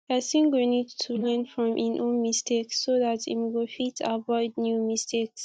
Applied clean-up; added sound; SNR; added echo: neural mask model DeepFilterNet 3.